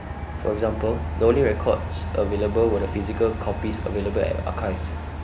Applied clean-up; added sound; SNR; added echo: none; Train; 5 dB; none.